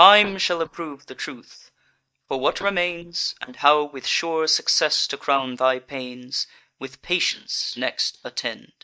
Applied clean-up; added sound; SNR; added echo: neural mask model DeepFilterNet 3.